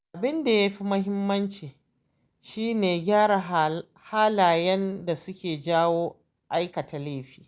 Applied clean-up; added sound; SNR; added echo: none; none; none; none.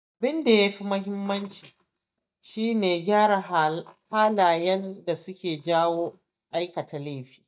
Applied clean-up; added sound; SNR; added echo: neural mask model DeepFilterNet 3.